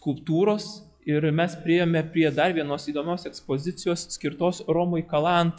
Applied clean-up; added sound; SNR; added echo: classical method log-MMSE.